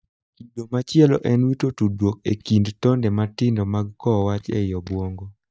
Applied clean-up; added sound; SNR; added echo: neural mask model DeepFilterNet 3.